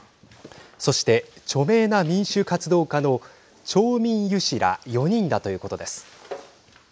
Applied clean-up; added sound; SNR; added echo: none; none; none; none.